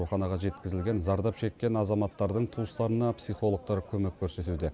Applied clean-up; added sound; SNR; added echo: none; none; none; none.